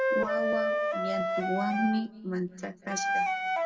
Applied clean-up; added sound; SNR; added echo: none; Wind instrument, woodwind instrument; -4 dB; reverberation time 1.5 s.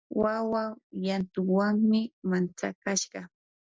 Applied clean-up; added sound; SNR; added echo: none; none; none; none.